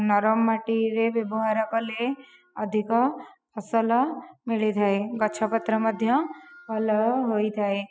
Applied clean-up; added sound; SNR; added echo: classical method spectral subtraction.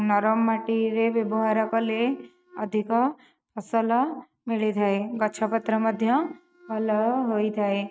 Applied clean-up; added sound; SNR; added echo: neural mask model RNNoise.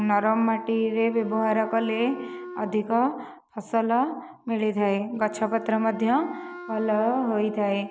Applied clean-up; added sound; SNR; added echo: none; Wind instrument, woodwind instrument; 16 dB; none.